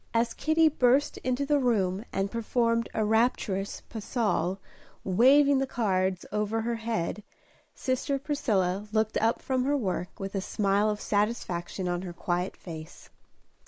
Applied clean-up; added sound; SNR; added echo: neural mask model Resemble Enhance denoiser.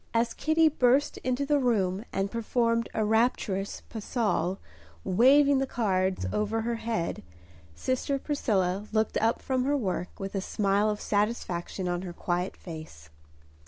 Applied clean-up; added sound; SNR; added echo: none; Bowed string instrument; 15 dB; none.